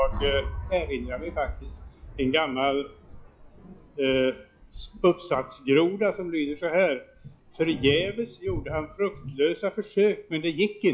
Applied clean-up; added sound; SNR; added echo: classical method log-MMSE.